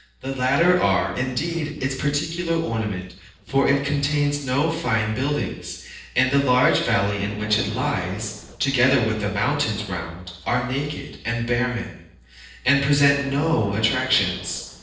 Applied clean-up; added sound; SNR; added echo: neural separator model SepFormer DNS4.